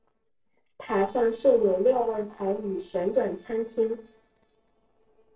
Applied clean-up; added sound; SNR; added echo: neural separator model SepFormer DNS4.